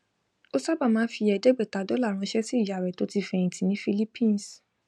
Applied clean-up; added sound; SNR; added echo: none; none; none; none.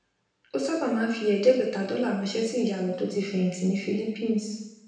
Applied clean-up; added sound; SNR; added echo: none; none; none; reverberation time 0.9 s.